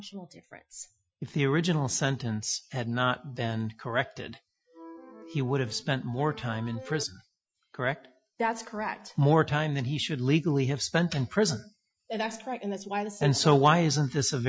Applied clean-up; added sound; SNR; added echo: classical method Wiener filter.